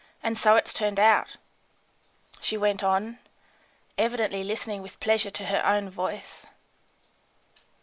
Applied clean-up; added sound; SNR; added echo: none; none; none; none.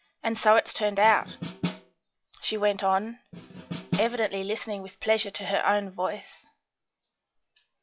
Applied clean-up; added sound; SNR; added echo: classical method log-MMSE.